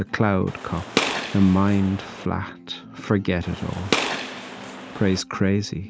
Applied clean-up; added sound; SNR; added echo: none; Gunshot, gunfire; 5 dB; none.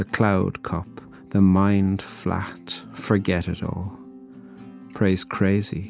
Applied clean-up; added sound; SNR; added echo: none; none; none; none.